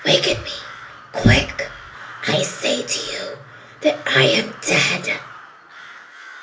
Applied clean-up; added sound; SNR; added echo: none; Crow; 17 dB; reverberation time 0.3 s.